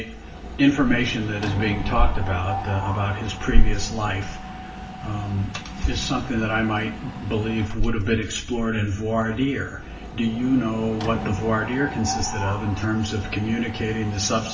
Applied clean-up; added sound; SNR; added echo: none; Mechanisms; 12 dB; reverberation time 0.7 s.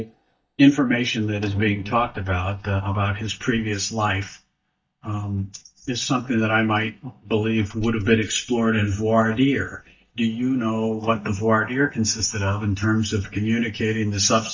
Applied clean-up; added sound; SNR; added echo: neural mask model DeepFilterNet 3.